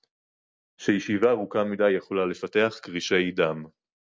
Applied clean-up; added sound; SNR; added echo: none; none; none; none.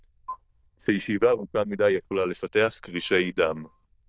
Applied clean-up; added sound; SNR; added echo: neural diffusion model UNIVERSE++.